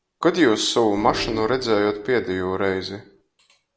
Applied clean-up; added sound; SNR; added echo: none; Organ; 14 dB; none.